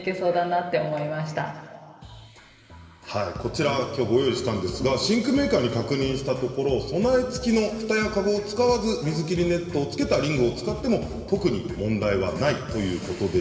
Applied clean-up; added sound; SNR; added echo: none; none; none; reverberation time 2.1 s.